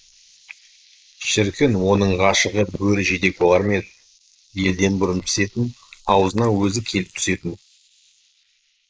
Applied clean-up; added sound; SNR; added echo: neural mask model Resemble Enhance denoiser.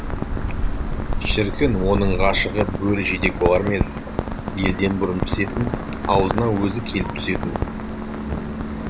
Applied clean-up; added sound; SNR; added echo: none; Rain; 1 dB; none.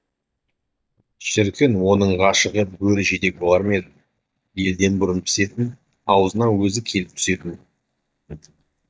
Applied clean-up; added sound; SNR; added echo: neural mask model DeepFilterNet 3.